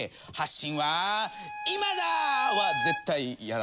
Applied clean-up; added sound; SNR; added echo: none; Bowed string instrument; 2 dB; none.